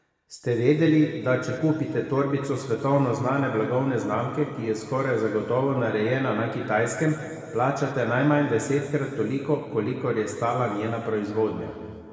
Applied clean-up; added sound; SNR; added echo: none; none; none; reverberation time 2.2 s.